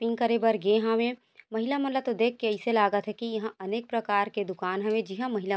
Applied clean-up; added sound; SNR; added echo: none; none; none; none.